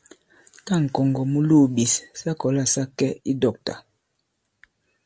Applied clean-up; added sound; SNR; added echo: none; none; none; none.